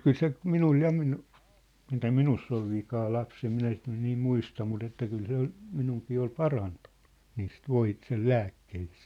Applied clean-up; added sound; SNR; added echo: none; none; none; none.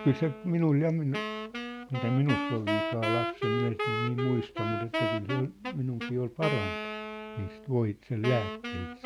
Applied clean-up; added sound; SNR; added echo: none; Wind instrument, woodwind instrument; 4 dB; none.